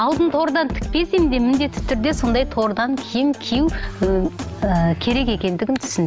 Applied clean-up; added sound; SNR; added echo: none; none; none; none.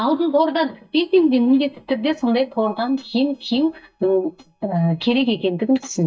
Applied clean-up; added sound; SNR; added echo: neural mask model DeepFilterNet 3.